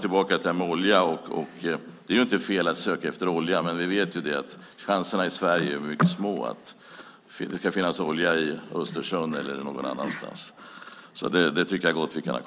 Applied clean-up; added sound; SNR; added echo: none; none; none; none.